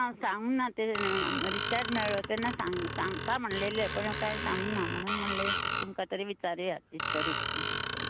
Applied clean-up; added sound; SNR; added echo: none; Screech; 1 dB; none.